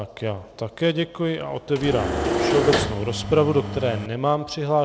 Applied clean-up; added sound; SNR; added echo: none; Engine / Mechanisms; 2 dB; none.